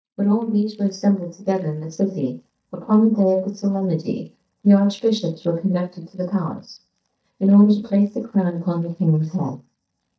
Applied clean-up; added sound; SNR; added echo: neural mask model DeepFilterNet 3.